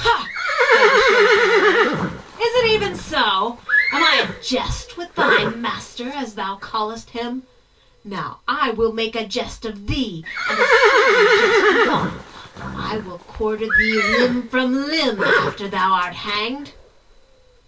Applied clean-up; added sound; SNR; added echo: none; Livestock, farm animals, working animals; -3 dB; reverberation time 0.2 s.